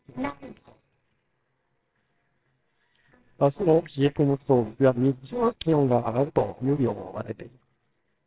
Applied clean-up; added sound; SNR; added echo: neural separator model SepFormer WHAMR!.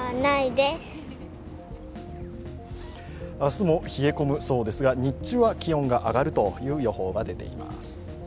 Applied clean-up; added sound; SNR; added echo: none; none; none; none.